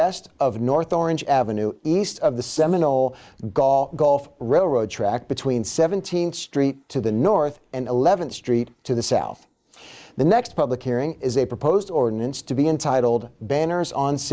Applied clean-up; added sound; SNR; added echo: neural mask model Resemble Enhance denoiser.